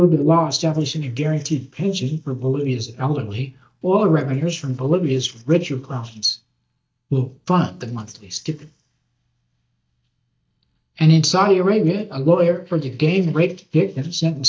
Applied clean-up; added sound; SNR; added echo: neural mask model DeepFilterNet 3.